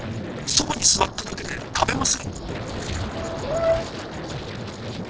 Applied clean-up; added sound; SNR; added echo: neural separator model SepFormer DNS4.